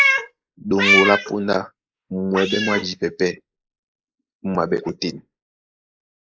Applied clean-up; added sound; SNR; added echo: neural mask model Resemble Enhance denoiser.